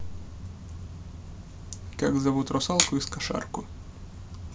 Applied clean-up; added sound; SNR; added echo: none; none; none; none.